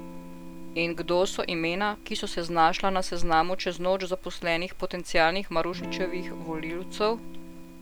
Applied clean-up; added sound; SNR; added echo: none; Electric guitar / Strum; 16 dB; none.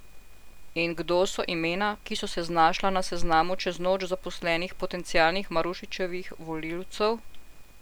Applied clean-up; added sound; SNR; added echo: none; none; none; none.